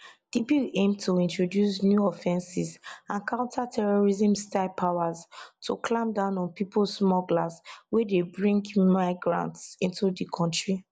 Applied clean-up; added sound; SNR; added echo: none; none; none; none.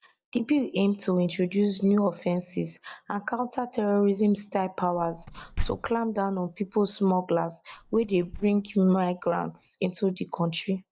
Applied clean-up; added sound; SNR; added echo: neural mask model DeepFilterNet 3.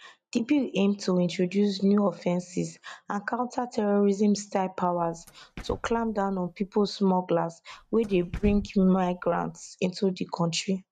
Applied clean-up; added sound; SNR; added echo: neural mask model RNNoise.